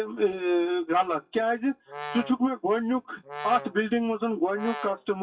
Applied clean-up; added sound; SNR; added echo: classical method WPE with log-MMSE.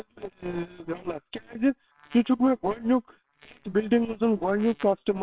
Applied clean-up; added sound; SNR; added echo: neural separator model SepFormer WHAMR!.